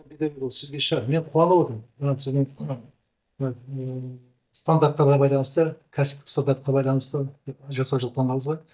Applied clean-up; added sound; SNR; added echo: neural mask model DeepFilterNet 3.